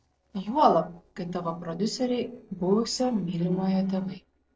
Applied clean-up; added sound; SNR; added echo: neural separator model SepFormer DNS4.